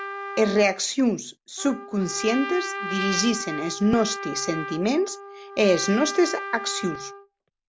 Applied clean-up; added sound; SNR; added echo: none; Trumpet; 9 dB; none.